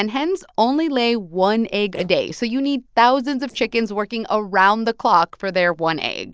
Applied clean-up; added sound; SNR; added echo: neural separator model SepFormer DNS4.